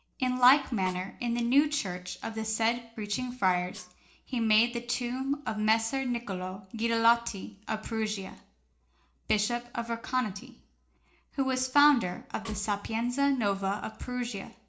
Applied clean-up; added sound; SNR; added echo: neural separator model SepFormer DNS4.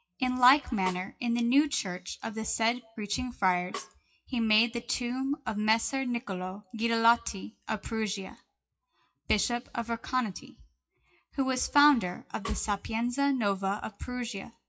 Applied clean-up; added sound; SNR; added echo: classical method WPE with log-MMSE.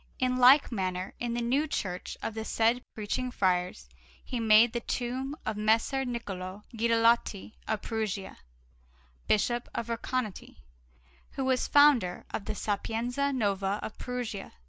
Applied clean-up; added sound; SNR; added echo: none; none; none; none.